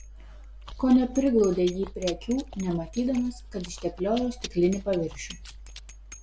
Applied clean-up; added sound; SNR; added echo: none; Bicycle bell + Chewing, mastication; 14 dB; none.